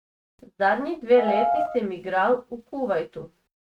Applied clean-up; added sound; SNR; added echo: neural mask model RNNoise.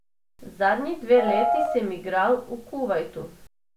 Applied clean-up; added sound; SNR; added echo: none; Piano; -3 dB; none.